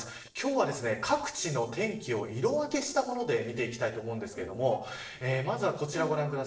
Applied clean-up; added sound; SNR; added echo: neural separator model SepFormer DNS4.